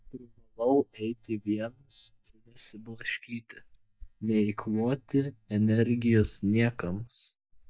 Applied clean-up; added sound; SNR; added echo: neural mask model DeepFilterNet 3.